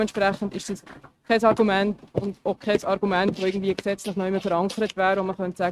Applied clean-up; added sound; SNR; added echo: neural mask model RNNoise.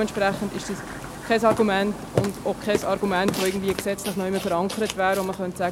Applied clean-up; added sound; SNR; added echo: none; Burping, eructation; 8 dB; none.